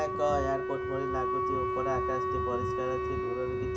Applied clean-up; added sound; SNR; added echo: none; Wind instrument, woodwind instrument; -2 dB; reverberation time 0.4 s.